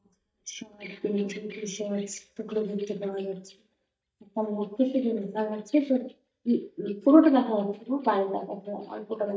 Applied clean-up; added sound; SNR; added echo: neural mask model DeepFilterNet 3.